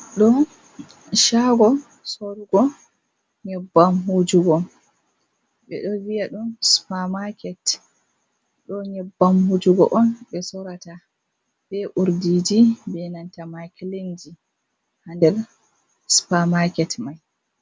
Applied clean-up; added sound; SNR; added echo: none; none; none; none.